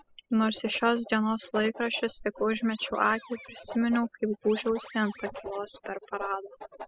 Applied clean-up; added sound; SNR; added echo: classical method spectral subtraction.